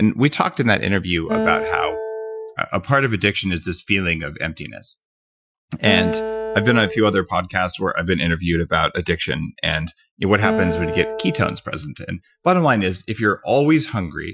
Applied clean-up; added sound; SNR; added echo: classical method Wiener filter.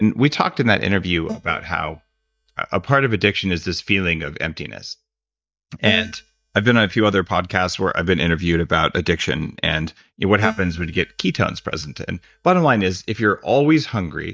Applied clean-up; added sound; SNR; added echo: neural mask model DeepFilterNet 3.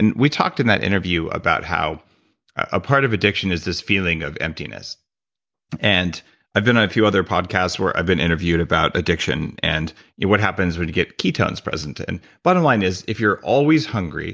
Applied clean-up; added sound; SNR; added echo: none; none; none; none.